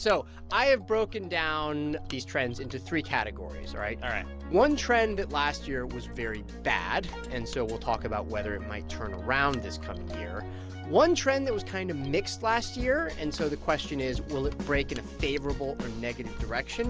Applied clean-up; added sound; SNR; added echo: none; Mechanisms; 15 dB; none.